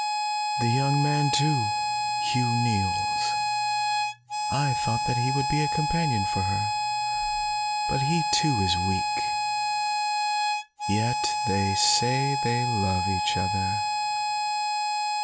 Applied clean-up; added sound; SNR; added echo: none; Harmonica; -3 dB; none.